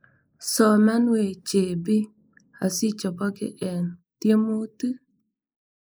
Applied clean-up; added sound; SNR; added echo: neural mask model Resemble Enhance denoiser.